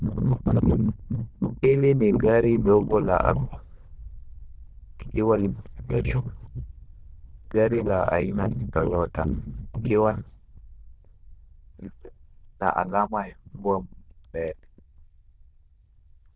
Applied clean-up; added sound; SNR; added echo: neural diffusion model UNIVERSE++.